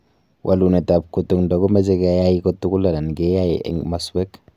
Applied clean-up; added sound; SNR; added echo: none; none; none; none.